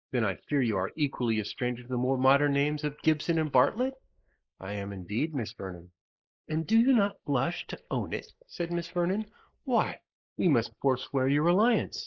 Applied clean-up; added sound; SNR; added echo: neural mask model Resemble Enhance denoiser.